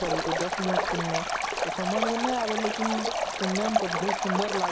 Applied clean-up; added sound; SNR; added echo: none; Stream; -2 dB; none.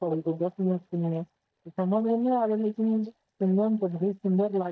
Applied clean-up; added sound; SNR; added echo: neural mask model DeepFilterNet 3.